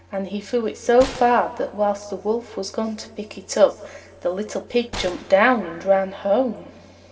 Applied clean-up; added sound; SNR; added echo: none; Gunshot, gunfire; 17 dB; reverberation time 2.6 s.